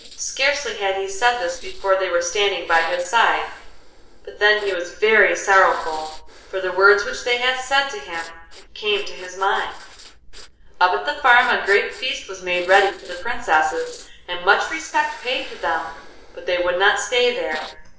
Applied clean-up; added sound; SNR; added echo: neural separator model SepFormer DNS4.